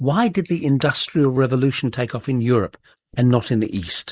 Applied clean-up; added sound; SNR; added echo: neural mask model Resemble Enhance denoiser.